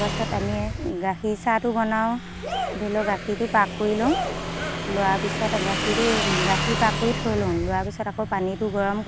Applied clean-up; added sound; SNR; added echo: none; Motorcycle / Engine + Cheering; 3 dB; none.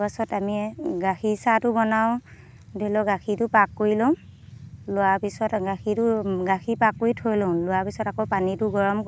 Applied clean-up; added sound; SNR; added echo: none; none; none; none.